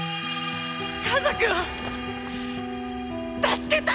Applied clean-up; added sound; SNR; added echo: none; none; none; none.